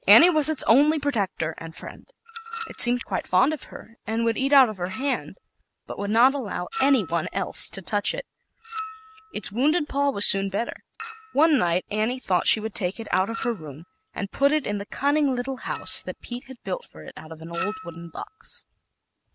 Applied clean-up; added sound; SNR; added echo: none; Chink, clink; 17 dB; none.